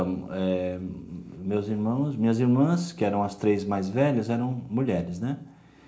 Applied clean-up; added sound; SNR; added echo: none; none; none; reverberation time 0.4 s.